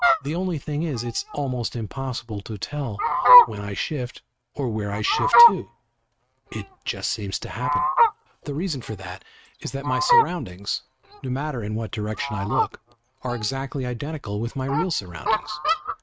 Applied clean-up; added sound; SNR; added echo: neural mask model RNNoise.